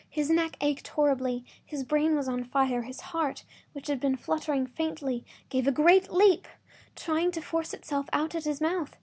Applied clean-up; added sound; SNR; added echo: none; none; none; none.